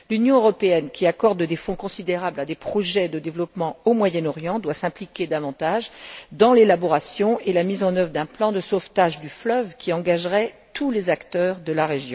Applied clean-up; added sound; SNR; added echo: none; none; none; none.